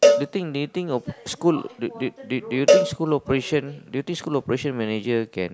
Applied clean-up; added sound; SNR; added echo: none; Cowbell; -2 dB; none.